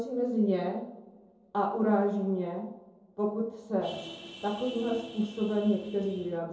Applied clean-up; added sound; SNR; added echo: neural separator model SepFormer DNS4.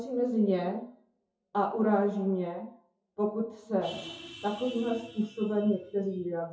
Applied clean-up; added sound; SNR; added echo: classical method WPE with log-MMSE.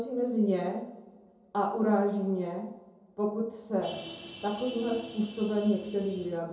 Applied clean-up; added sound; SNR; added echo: none; Vehicle horn, car horn, honking; 15 dB; reverberation time 2.6 s.